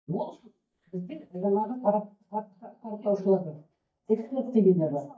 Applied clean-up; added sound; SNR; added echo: neural mask model DeepFilterNet 3.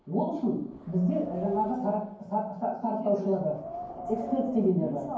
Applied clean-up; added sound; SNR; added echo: none; Wind; 14 dB; reverberation time 0.9 s.